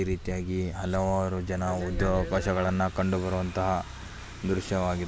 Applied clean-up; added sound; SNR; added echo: none; none; none; none.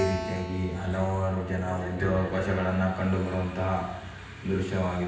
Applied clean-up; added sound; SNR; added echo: none; Keyboard (musical); 15 dB; reverberation time 0.9 s.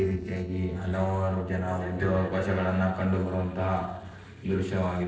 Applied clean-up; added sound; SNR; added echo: neural separator model SepFormer DNS4.